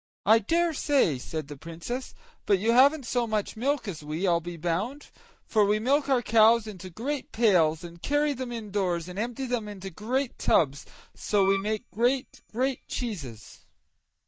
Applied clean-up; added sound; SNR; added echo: neural mask model DeepFilterNet 3.